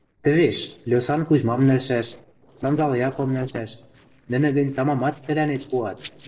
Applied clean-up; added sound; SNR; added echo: neural separator model SepFormer DNS4.